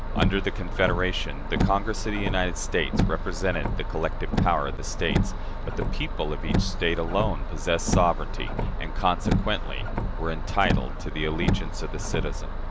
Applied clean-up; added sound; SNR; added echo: none; Car; -2 dB; none.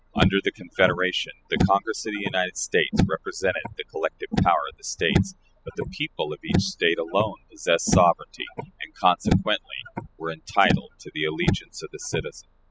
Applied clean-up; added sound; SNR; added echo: classical method spectral subtraction.